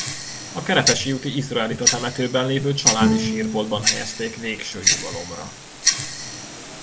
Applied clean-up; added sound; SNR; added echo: none; Bowed string instrument + Tick-tock; -1 dB; none.